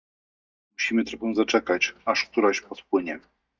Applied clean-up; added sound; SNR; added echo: neural mask model DeepFilterNet 3.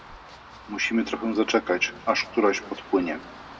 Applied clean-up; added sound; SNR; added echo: none; Run; 18 dB; reverberation time 0.8 s.